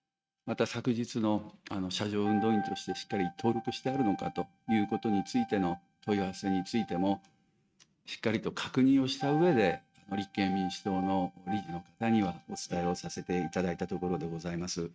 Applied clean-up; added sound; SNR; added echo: neural mask model RNNoise.